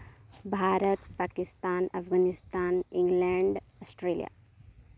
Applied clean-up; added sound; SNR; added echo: none; none; none; none.